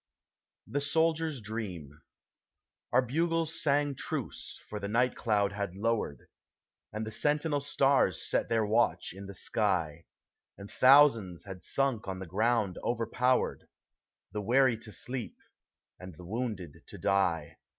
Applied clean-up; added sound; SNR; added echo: none; none; none; none.